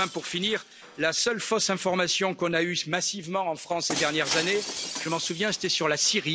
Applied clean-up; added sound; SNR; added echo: none; Shatter; 11 dB; none.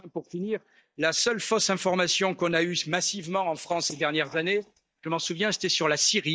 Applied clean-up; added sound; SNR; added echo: neural mask model DeepFilterNet 3.